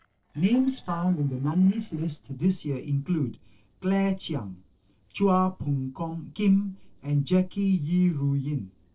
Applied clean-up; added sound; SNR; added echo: neural separator model SepFormer DNS4.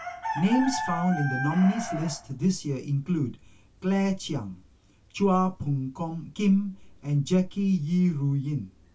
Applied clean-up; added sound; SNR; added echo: none; Chicken, rooster; 12 dB; reverberation time 0.2 s.